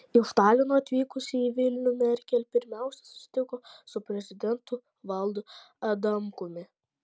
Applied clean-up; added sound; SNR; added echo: none; none; none; none.